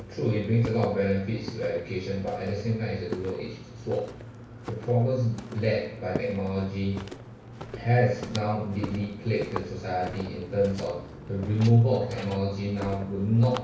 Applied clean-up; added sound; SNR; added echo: none; Walk, footsteps; 13 dB; reverberation time 0.6 s.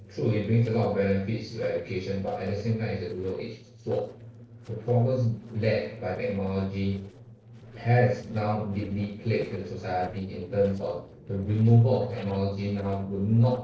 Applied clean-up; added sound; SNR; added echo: neural separator model SepFormer DNS4.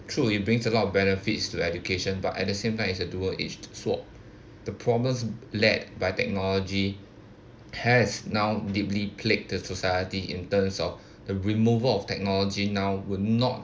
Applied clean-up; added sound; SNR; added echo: none; none; none; none.